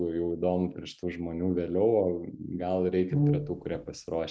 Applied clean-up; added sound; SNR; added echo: none; Brass instrument; 0 dB; none.